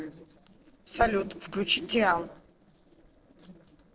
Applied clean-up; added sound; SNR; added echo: neural separator model SepFormer DNS4.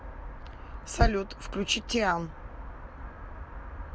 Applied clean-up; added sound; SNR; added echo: none; none; none; none.